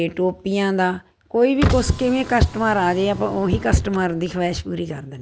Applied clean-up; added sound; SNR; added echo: none; Car; 8 dB; none.